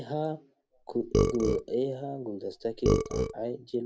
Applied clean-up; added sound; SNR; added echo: none; Burping, eructation; -3 dB; none.